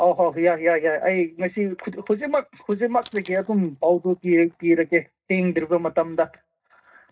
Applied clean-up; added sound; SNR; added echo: neural mask model DeepFilterNet 3.